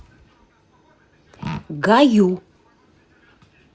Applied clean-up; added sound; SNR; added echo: none; none; none; none.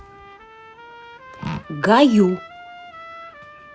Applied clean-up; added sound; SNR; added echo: none; Trumpet; 19 dB; none.